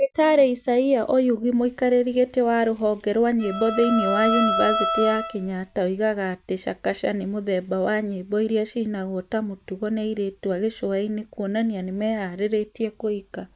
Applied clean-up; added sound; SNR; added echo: none; Bowed string instrument; 3 dB; none.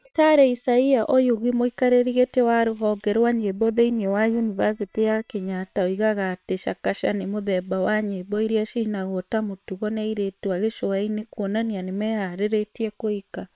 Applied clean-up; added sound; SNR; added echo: neural separator model SepFormer WHAM!.